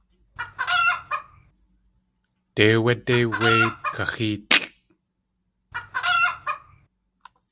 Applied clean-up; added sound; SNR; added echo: none; Chicken, rooster; -2 dB; none.